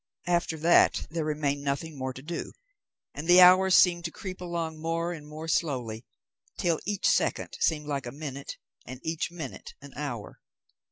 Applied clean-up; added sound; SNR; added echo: none; none; none; none.